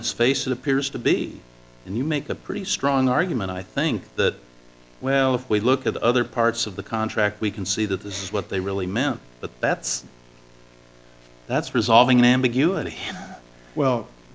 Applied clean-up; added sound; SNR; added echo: none; none; none; none.